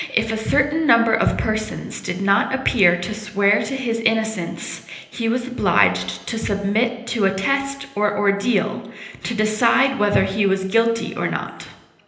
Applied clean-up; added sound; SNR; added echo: none; none; none; reverberation time 1.0 s.